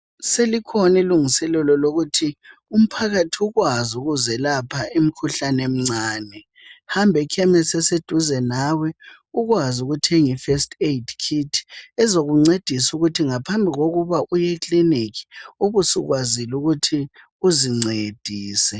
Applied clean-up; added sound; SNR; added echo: none; none; none; none.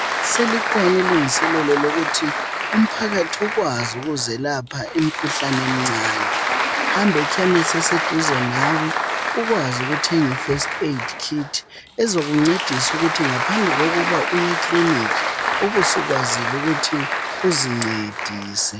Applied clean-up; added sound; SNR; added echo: none; Applause; 1 dB; none.